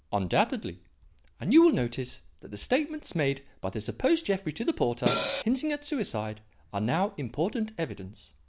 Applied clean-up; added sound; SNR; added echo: none; Cymbal; -1 dB; none.